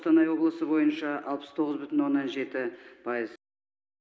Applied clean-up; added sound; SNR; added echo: none; none; none; none.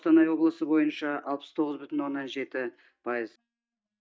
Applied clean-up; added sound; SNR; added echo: neural mask model DeepFilterNet 3.